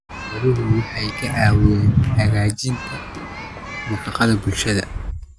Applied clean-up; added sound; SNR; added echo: none; Human group actions; 13 dB; none.